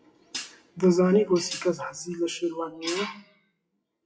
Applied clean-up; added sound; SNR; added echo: classical method WPE with log-MMSE.